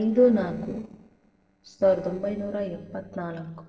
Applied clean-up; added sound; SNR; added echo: neural separator model SepFormer DNS4.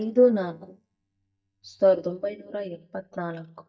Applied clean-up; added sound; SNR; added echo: neural mask model DeepFilterNet 3.